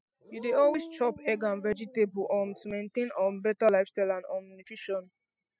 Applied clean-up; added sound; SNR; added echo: classical method spectral subtraction.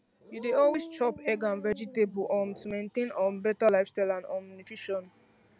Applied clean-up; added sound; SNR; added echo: none; Dog; 15 dB; none.